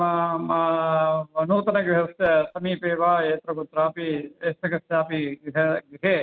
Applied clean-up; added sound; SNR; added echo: none; Tap; 20 dB; none.